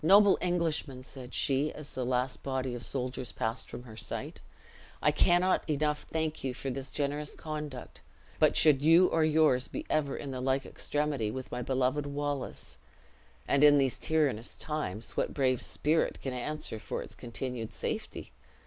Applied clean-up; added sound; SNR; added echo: none; none; none; none.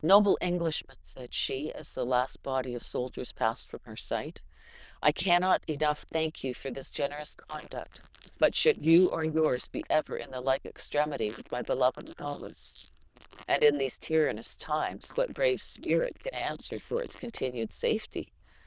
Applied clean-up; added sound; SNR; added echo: neural diffusion model UNIVERSE++.